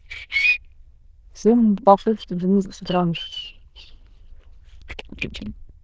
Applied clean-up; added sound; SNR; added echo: neural diffusion model UNIVERSE++.